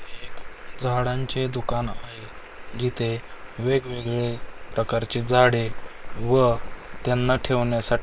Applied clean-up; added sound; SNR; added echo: neural separator model SepFormer WHAM!.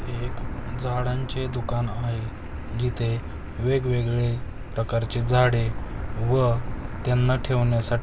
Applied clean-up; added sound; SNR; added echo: none; Car; 6 dB; none.